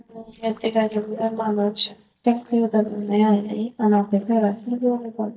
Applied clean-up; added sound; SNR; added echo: neural mask model DeepFilterNet 3.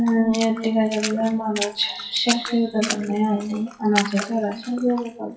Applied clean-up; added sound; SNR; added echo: classical method WPE with log-MMSE.